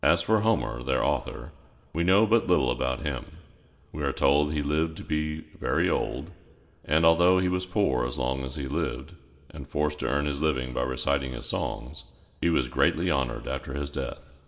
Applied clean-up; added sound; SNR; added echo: none; none; none; reverberation time 1.0 s.